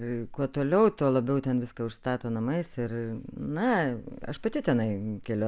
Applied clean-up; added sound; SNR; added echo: none; none; none; none.